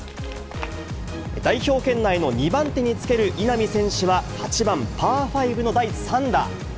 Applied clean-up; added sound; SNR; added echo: none; none; none; none.